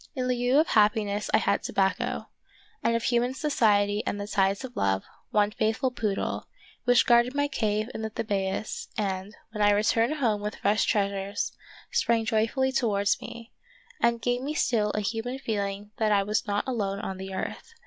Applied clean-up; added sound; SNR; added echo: none; none; none; none.